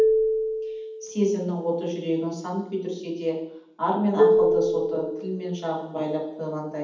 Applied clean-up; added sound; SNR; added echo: none; Marimba, xylophone; -1 dB; reverberation time 0.8 s.